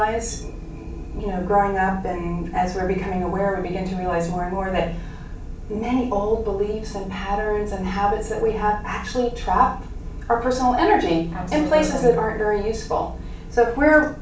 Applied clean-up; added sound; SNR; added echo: none; none; none; reverberation time 0.4 s.